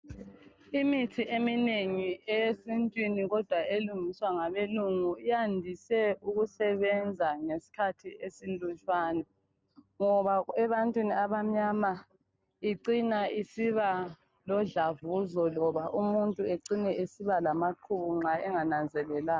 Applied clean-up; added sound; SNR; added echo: none; none; none; none.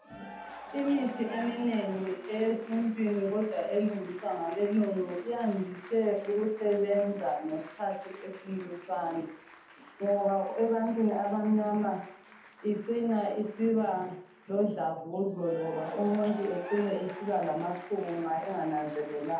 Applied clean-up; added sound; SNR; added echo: none; Applause / Cheering; 18 dB; reverberation time 0.6 s.